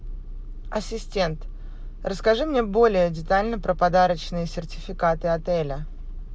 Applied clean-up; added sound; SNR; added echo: none; none; none; none.